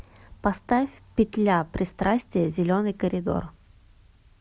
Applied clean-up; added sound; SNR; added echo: none; none; none; none.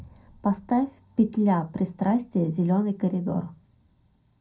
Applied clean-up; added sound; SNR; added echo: none; none; none; reverberation time 0.2 s.